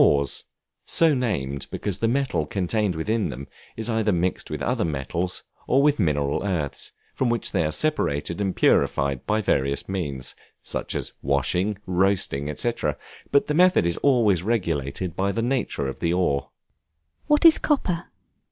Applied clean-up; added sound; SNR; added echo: none; none; none; none.